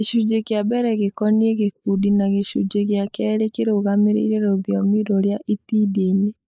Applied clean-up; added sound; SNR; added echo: neural mask model Resemble Enhance denoiser.